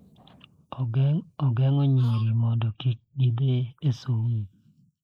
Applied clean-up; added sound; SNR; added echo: neural mask model Resemble Enhance denoiser.